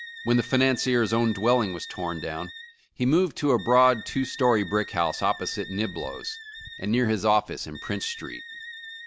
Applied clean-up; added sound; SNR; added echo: none; Wind instrument, woodwind instrument; 16 dB; none.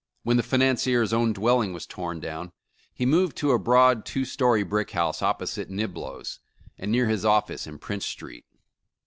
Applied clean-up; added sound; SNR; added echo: none; none; none; none.